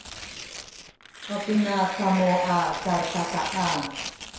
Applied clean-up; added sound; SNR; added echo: none; Tearing; 10 dB; reverberation time 0.7 s.